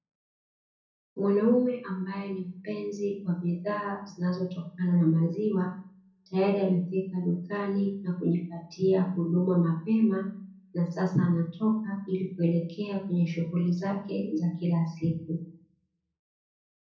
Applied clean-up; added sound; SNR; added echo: none; none; none; reverberation time 0.5 s.